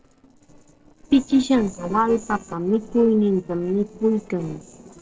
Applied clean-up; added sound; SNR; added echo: neural separator model SepFormer DNS4.